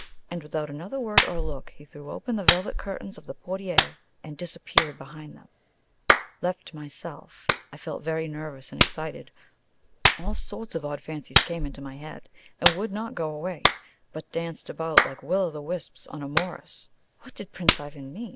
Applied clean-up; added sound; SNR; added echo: none; Clapping; -3 dB; none.